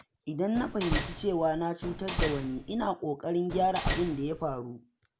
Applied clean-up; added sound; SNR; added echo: none; Slam; 3 dB; none.